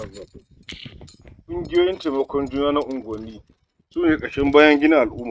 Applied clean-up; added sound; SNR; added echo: neural mask model RNNoise.